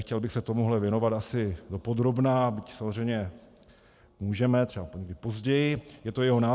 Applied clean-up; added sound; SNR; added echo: none; none; none; none.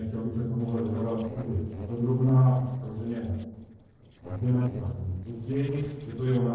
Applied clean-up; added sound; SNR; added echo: neural separator model SepFormer DNS4.